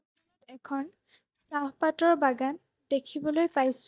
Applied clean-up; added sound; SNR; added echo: neural mask model DeepFilterNet 3.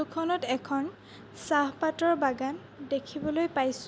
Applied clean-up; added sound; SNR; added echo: none; none; none; none.